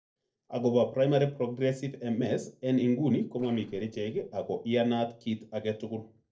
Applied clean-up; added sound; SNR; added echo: neural separator model SepFormer DNS4.